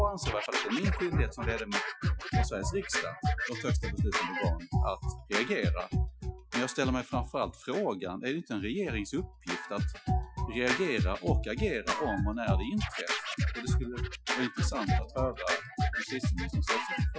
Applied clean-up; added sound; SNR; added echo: classical method Wiener filter.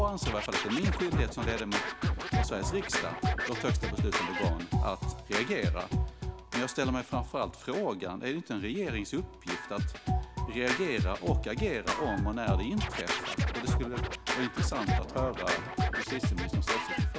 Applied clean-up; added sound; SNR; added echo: none; Scratching (performance technique); -3 dB; none.